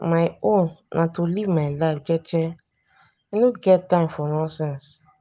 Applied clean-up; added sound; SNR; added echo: none; none; none; none.